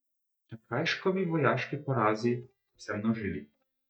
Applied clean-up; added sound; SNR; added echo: neural mask model DeepFilterNet 3.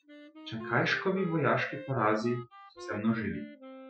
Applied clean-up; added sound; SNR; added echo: classical method Wiener filter.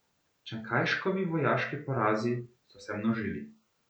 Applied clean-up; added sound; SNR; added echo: none; none; none; none.